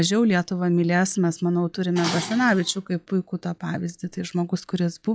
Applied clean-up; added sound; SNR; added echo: classical method log-MMSE.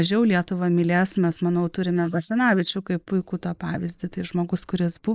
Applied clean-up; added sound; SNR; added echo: neural mask model Resemble Enhance denoiser.